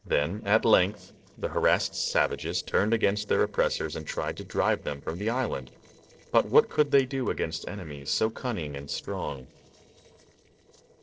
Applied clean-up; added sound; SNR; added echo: neural separator model SepFormer DNS4.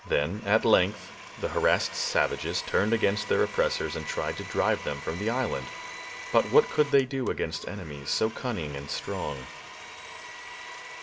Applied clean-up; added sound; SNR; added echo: none; Domestic sounds, home sounds; 13 dB; reverberation time 0.3 s.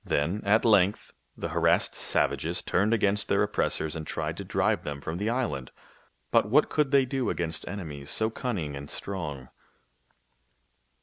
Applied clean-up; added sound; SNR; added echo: none; none; none; none.